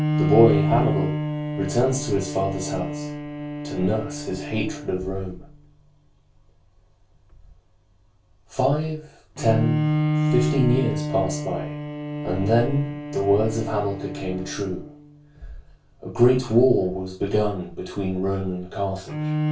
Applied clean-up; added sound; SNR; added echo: none; Bowed string instrument; 4 dB; reverberation time 0.2 s.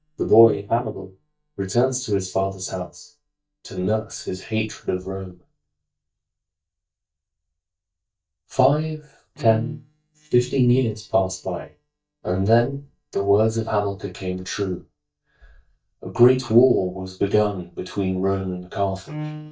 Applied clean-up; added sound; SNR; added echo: neural mask model DeepFilterNet 3.